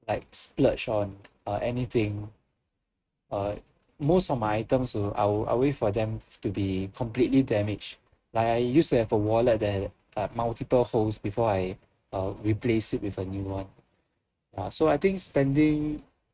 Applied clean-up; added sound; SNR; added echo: neural mask model RNNoise.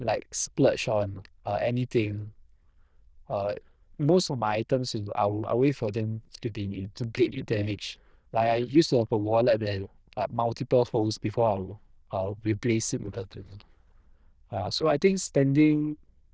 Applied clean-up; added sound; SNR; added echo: neural diffusion model UNIVERSE++.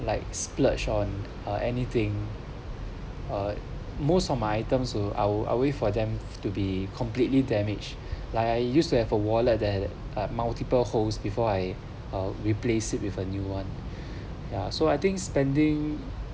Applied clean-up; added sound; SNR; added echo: none; none; none; none.